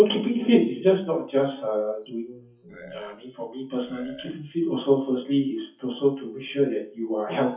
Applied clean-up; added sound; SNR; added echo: classical method WPE with log-MMSE.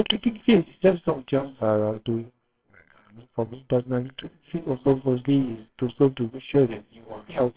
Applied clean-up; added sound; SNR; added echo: neural separator model SepFormer WHAMR!.